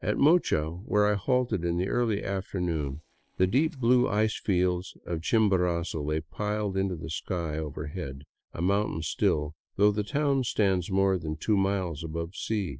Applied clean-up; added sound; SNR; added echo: neural separator model SepFormer DNS4.